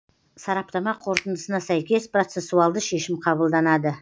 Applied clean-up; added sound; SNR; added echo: classical method log-MMSE.